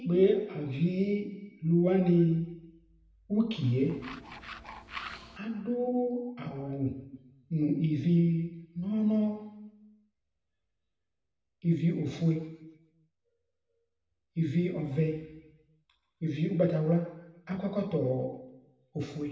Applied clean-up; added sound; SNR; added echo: none; Tools; 14 dB; reverberation time 0.9 s.